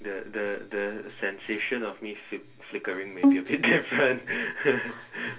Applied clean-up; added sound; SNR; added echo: none; Bowed string instrument; -1 dB; reverberation time 0.2 s.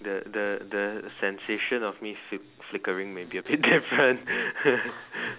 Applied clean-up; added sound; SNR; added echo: none; none; none; none.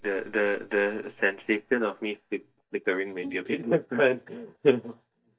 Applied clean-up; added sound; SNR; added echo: neural mask model DeepFilterNet 3.